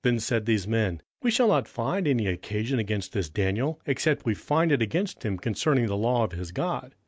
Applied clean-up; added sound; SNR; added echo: none; none; none; none.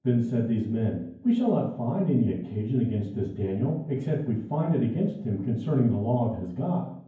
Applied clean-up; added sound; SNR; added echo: none; none; none; reverberation time 0.9 s.